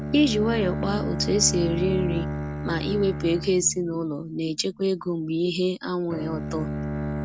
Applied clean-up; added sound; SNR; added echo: none; Bowed string instrument; 6 dB; none.